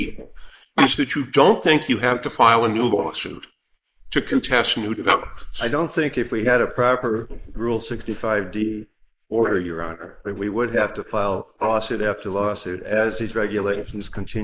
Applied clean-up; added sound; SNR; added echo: neural mask model Resemble Enhance denoiser.